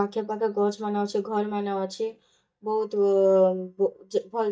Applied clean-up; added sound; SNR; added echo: neural mask model DeepFilterNet 3.